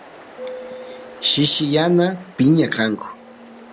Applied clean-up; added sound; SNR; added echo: none; Ocean; 17 dB; none.